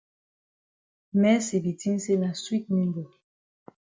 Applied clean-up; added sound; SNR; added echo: none; none; none; none.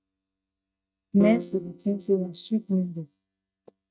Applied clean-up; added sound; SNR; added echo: neural mask model DeepFilterNet 3.